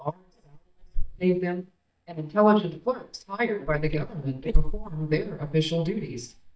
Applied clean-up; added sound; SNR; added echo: neural mask model DeepFilterNet 3.